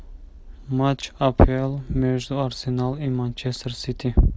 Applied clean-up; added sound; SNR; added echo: none; none; none; none.